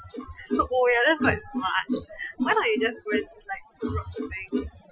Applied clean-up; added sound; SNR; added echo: classical method Wiener filter.